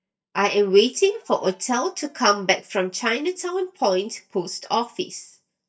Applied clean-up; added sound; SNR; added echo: neural mask model DeepFilterNet 3.